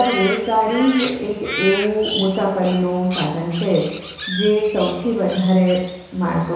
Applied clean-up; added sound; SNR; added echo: none; Crow; 8 dB; reverberation time 1.0 s.